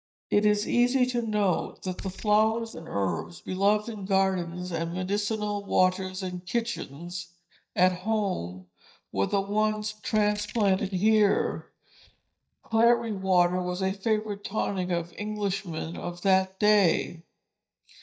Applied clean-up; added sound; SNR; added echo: neural mask model DeepFilterNet 3.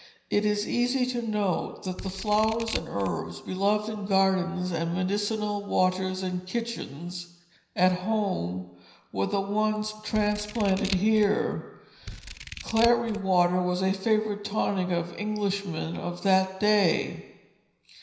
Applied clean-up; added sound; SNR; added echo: none; Scissors; 11 dB; reverberation time 0.9 s.